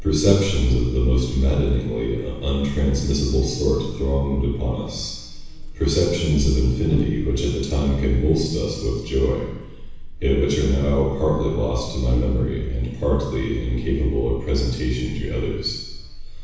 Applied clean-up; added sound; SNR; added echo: none; Buzz; 12 dB; reverberation time 1.1 s.